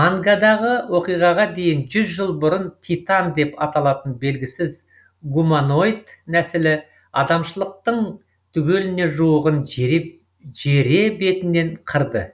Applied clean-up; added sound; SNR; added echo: none; none; none; none.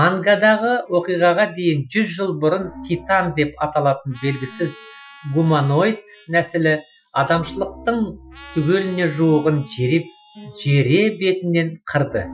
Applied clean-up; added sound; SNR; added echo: classical method Wiener filter.